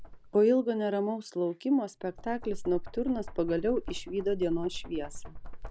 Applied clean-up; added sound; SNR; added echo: none; Knock; 10 dB; none.